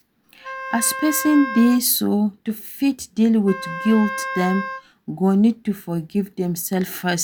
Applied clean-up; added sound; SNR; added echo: none; Wind instrument, woodwind instrument; 9 dB; none.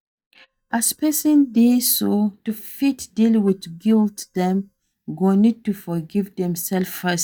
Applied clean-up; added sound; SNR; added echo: neural mask model DeepFilterNet 3.